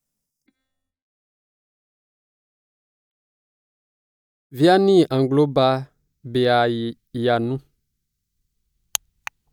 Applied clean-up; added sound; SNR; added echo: neural mask model DeepFilterNet 3.